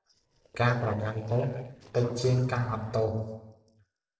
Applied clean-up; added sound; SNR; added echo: neural separator model SepFormer DNS4.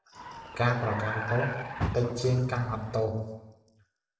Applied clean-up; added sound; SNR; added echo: none; Vehicle; 6 dB; reverberation time 1.0 s.